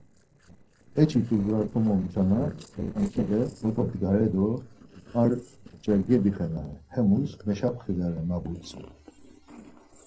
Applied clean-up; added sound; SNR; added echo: neural separator model SepFormer DNS4.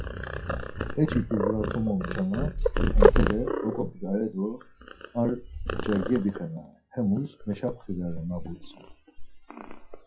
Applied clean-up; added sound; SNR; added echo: classical method WPE with log-MMSE.